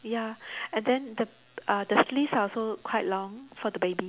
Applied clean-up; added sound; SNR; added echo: none; none; none; none.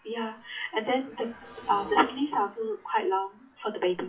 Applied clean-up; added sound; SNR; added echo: classical method WPE with log-MMSE.